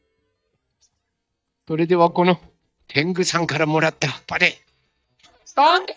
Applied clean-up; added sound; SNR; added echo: neural mask model DeepFilterNet 3.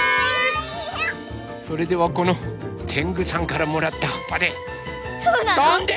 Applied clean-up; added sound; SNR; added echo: none; none; none; none.